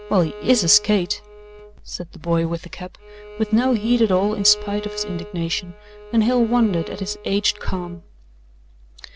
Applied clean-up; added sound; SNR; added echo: none; Bowed string instrument; 16 dB; none.